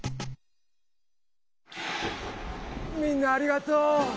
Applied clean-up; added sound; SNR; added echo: none; none; none; none.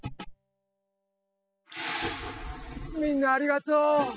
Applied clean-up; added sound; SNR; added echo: classical method spectral subtraction.